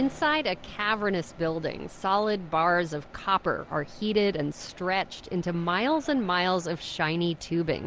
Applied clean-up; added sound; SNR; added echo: none; none; none; none.